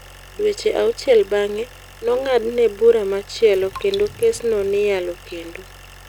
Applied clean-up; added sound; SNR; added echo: none; Raindrop + Idling; 20 dB; none.